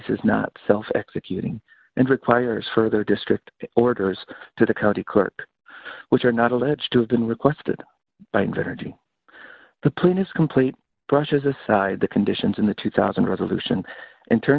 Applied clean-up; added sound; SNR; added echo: none; none; none; none.